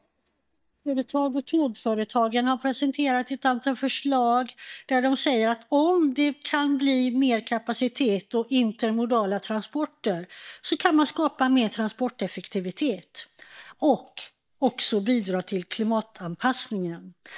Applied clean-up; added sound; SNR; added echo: neural mask model DeepFilterNet 3.